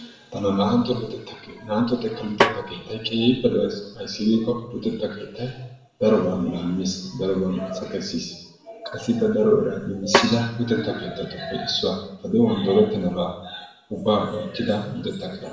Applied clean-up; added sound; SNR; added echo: none; Snare drum; 3 dB; reverberation time 0.7 s.